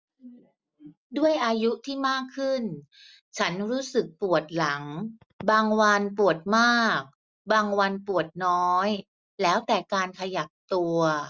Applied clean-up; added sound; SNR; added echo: none; none; none; none.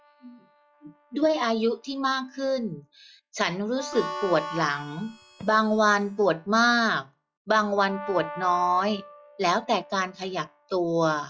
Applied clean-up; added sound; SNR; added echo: classical method log-MMSE.